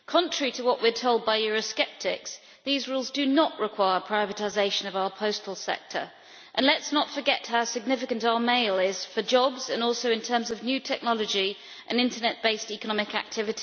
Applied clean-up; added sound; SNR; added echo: none; none; none; none.